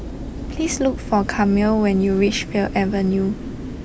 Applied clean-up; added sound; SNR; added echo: none; Mechanical fan; 9 dB; none.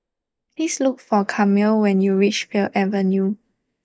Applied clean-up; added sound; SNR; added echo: neural mask model DeepFilterNet 3.